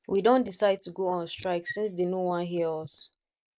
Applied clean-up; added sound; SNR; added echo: neural mask model Resemble Enhance denoiser.